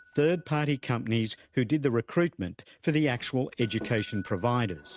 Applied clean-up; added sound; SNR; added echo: neural mask model RNNoise.